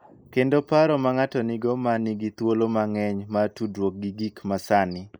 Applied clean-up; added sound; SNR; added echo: neural mask model Resemble Enhance denoiser.